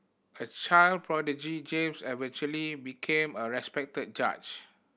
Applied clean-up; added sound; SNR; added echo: none; none; none; none.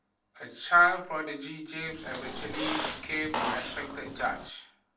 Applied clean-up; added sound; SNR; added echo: none; Squeak; 5 dB; reverberation time 0.4 s.